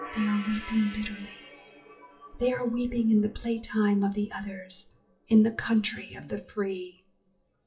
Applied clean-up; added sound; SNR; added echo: classical method WPE with log-MMSE.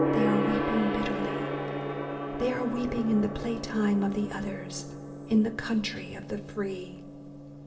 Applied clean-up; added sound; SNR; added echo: none; Gong; 2 dB; reverberation time 1.6 s.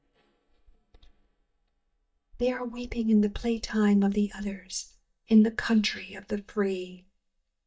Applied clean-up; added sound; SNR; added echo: neural mask model DeepFilterNet 3.